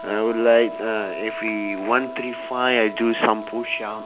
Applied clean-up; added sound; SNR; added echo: none; Wind instrument, woodwind instrument; 11 dB; none.